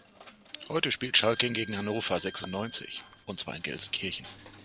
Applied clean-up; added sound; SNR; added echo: none; Coin (dropping) + Bowed string instrument; 16 dB; none.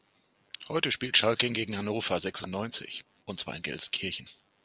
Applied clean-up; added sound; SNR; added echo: none; none; none; none.